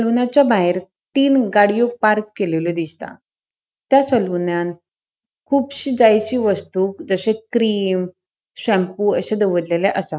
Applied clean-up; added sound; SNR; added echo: none; none; none; none.